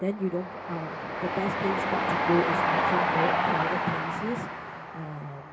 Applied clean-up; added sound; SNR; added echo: none; Train; -3 dB; reverberation time 0.2 s.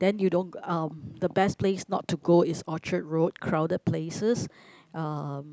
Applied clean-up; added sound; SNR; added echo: none; none; none; none.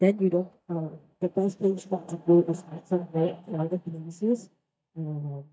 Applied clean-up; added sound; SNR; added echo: neural mask model DeepFilterNet 3.